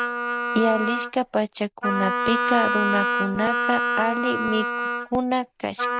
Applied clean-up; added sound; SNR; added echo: none; Wind instrument, woodwind instrument; 0 dB; none.